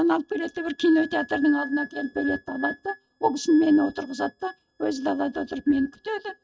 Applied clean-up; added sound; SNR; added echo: neural mask model RNNoise.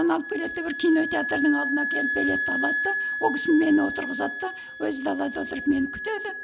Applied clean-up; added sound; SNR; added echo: none; Wind instrument, woodwind instrument; 4 dB; none.